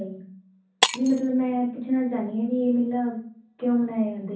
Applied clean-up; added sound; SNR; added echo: none; Shatter; 7 dB; reverberation time 0.6 s.